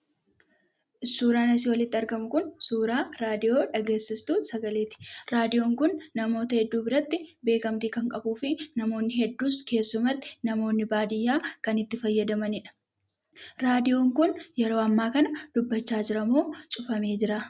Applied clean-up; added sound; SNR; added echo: none; none; none; none.